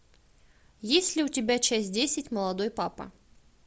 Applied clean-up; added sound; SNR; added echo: none; none; none; none.